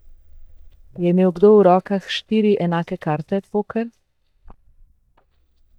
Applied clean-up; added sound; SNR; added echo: neural mask model DeepFilterNet 3.